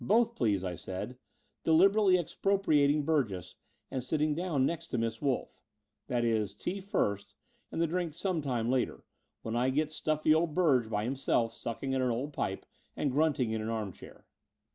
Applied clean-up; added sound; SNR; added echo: none; none; none; none.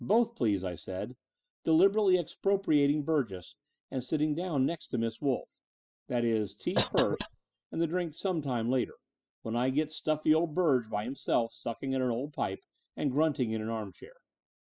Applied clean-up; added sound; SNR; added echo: classical method spectral subtraction.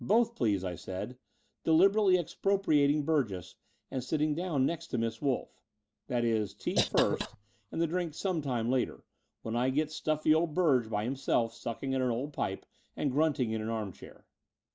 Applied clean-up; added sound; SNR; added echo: neural mask model Resemble Enhance denoiser.